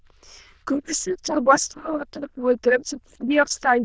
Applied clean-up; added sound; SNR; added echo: neural diffusion model UNIVERSE++.